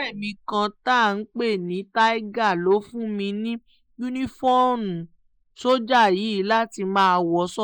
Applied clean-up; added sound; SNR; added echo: neural mask model Resemble Enhance denoiser.